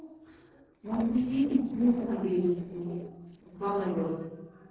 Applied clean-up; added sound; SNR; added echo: neural separator model SepFormer DNS4.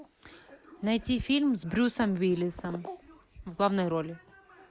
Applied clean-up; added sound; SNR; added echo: none; none; none; none.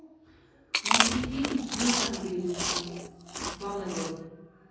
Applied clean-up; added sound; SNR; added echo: none; Chewing, mastication; -3 dB; reverberation time 1.3 s.